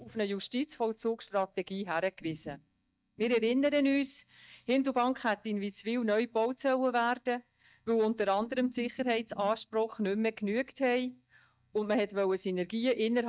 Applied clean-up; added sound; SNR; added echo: neural mask model DeepFilterNet 3.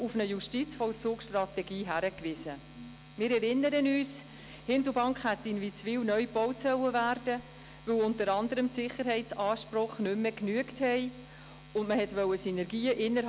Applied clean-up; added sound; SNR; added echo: none; none; none; none.